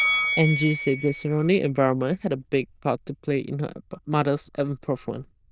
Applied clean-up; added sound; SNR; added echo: neural diffusion model UNIVERSE++.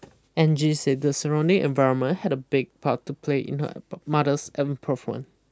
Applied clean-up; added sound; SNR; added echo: none; none; none; none.